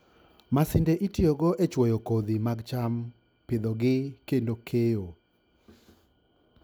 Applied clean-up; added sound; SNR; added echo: none; none; none; none.